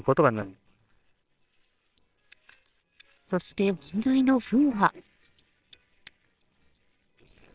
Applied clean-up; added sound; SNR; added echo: neural separator model SepFormer WHAMR!.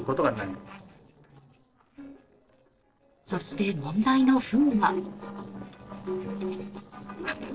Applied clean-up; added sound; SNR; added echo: neural separator model SepFormer DNS4.